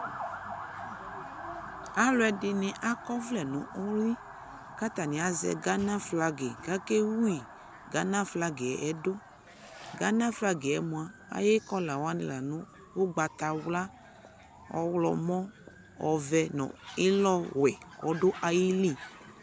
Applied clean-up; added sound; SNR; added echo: none; Motor vehicle (road) / Siren; 16 dB; none.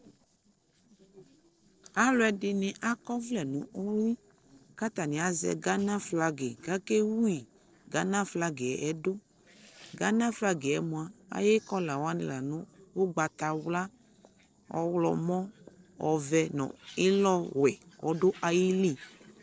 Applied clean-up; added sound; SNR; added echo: neural separator model SepFormer DNS4.